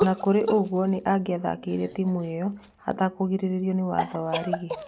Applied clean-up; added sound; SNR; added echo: none; Cough; 9 dB; none.